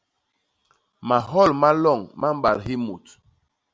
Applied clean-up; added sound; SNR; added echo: none; none; none; none.